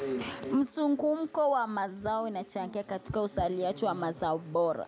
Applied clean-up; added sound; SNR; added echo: none; none; none; none.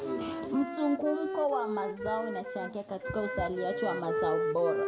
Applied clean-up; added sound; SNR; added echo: none; Wind instrument, woodwind instrument; 2 dB; reverberation time 0.4 s.